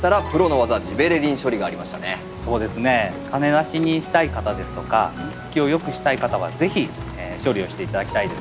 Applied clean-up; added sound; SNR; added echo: none; Rain; 16 dB; none.